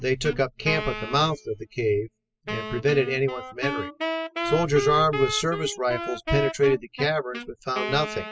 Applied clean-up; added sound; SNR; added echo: classical method spectral subtraction.